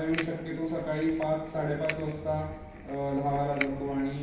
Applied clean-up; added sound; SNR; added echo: none; Crackle; 10 dB; reverberation time 0.9 s.